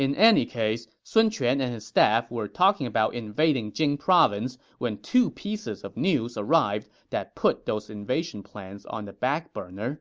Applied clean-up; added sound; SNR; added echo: none; none; none; none.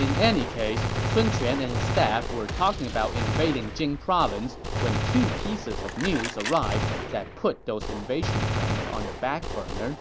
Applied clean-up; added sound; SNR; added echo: none; Gunshot, gunfire; 1 dB; none.